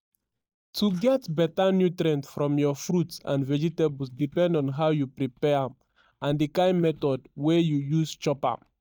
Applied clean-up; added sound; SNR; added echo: neural mask model DeepFilterNet 3.